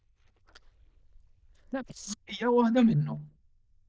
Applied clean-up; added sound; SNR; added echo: neural diffusion model UNIVERSE++.